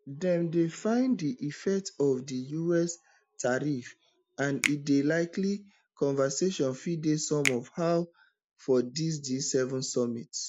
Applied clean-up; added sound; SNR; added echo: none; Finger snapping; 11 dB; none.